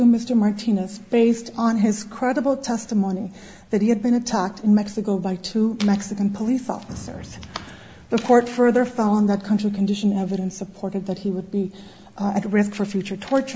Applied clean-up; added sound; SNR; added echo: none; none; none; none.